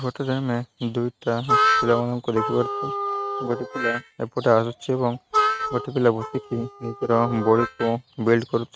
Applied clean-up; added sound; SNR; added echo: neural mask model RNNoise.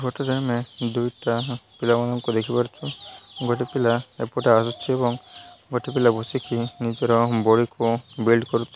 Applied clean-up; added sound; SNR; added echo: none; none; none; none.